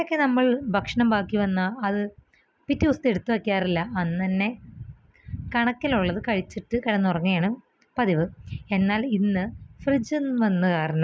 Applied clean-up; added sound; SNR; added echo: none; none; none; none.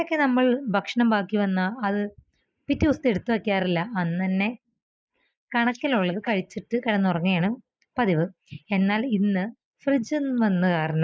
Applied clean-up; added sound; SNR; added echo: neural mask model Resemble Enhance denoiser.